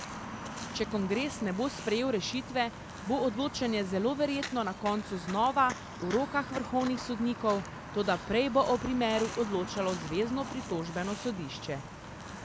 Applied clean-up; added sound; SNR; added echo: none; Walk, footsteps; 10 dB; none.